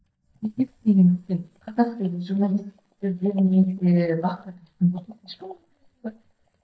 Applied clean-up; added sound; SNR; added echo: neural mask model DeepFilterNet 3.